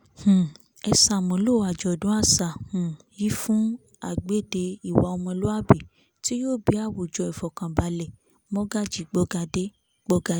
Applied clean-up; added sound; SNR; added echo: none; none; none; none.